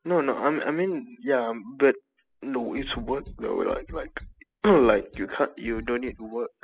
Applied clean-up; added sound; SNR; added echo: classical method spectral subtraction.